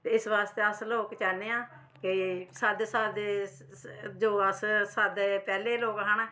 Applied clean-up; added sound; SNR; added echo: none; none; none; none.